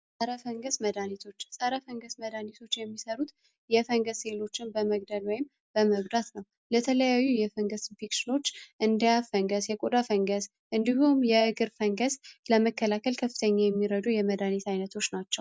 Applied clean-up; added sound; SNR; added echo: none; none; none; none.